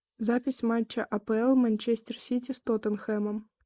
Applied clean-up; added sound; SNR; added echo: neural mask model Resemble Enhance denoiser.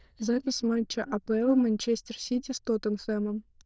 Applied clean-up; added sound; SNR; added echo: neural diffusion model UNIVERSE++.